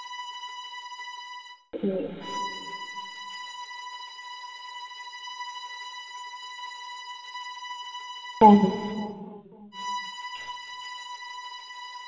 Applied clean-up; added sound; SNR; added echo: none; Bowed string instrument; 9 dB; reverberation time 2.4 s.